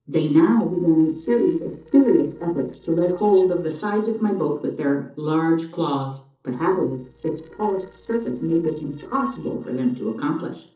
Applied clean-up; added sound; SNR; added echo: neural separator model SepFormer DNS4.